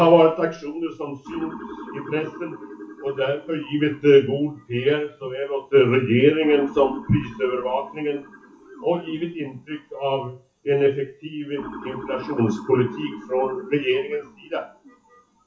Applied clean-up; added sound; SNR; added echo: classical method WPE with log-MMSE.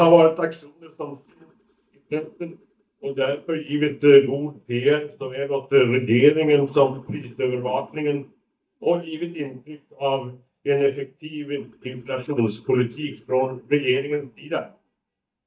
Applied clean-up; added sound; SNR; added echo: neural mask model DeepFilterNet 3.